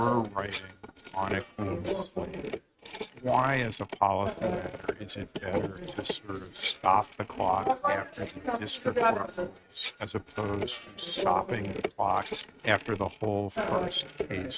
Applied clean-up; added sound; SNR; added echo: neural mask model RNNoise.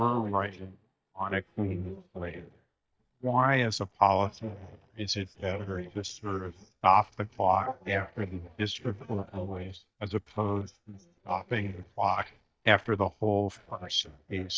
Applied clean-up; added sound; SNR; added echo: neural mask model DeepFilterNet 3.